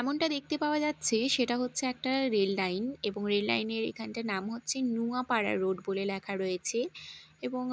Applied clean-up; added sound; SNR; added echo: none; none; none; none.